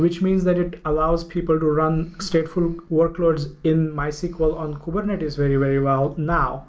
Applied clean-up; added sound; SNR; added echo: none; none; none; none.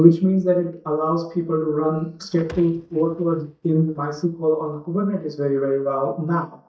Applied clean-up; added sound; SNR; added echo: neural mask model DeepFilterNet 3.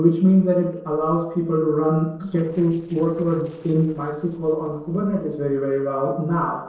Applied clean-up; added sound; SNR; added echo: neural separator model SepFormer DNS4.